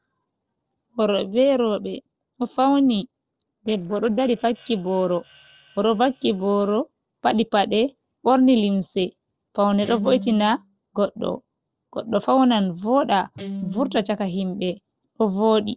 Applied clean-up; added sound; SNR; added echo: neural separator model SepFormer DNS4.